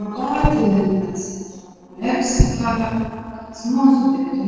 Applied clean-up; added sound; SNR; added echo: neural separator model SepFormer DNS4.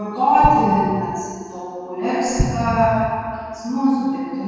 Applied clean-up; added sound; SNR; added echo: none; Explosion; 8 dB; reverberation time 2.1 s.